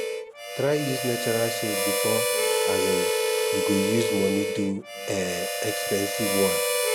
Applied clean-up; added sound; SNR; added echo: none; Harmonica; -3 dB; none.